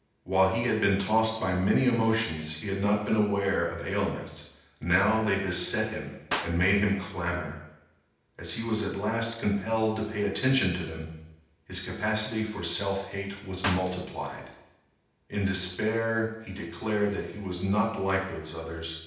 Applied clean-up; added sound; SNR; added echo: none; Clapping; 5 dB; reverberation time 0.8 s.